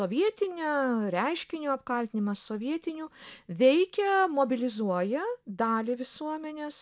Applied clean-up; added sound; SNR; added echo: none; none; none; none.